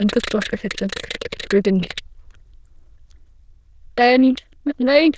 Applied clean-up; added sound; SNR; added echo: neural diffusion model UNIVERSE++.